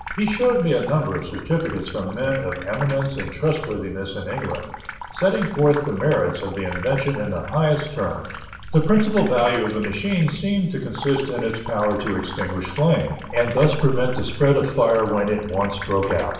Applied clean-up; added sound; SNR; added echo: none; Sink (filling or washing) / Water tap, faucet; 13 dB; reverberation time 0.8 s.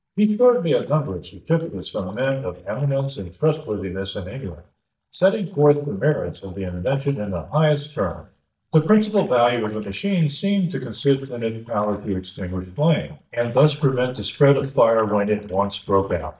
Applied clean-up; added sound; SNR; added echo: neural mask model DeepFilterNet 3.